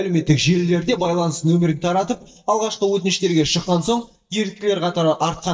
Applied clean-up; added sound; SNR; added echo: neural mask model DeepFilterNet 3.